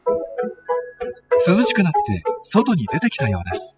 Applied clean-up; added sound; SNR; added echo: classical method spectral subtraction.